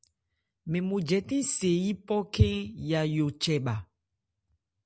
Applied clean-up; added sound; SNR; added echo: none; none; none; none.